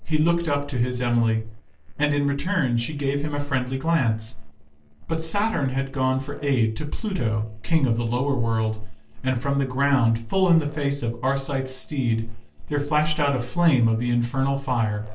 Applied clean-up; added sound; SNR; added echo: neural separator model SepFormer DNS4.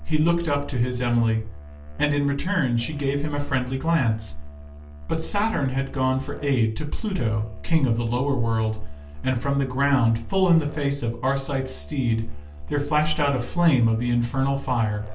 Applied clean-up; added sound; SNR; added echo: none; Musical instrument; 18 dB; reverberation time 0.3 s.